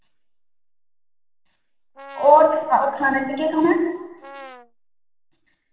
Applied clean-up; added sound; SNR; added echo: none; Brass instrument; 19 dB; reverberation time 1.1 s.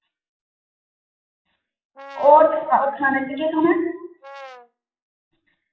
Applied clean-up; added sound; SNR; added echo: classical method WPE with log-MMSE.